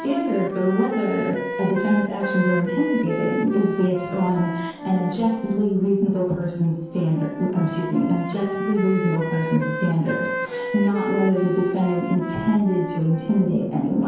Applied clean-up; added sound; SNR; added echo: none; Wind instrument, woodwind instrument; 8 dB; reverberation time 0.9 s.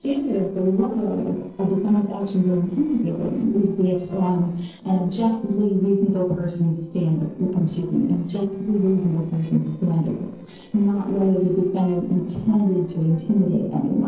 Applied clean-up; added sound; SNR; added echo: neural separator model SepFormer DNS4.